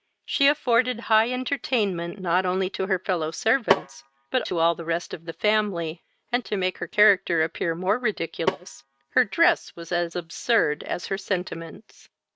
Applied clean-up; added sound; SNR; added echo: neural mask model RNNoise.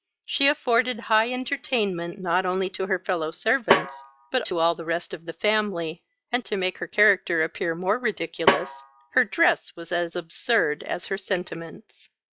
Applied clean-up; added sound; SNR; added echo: classical method log-MMSE.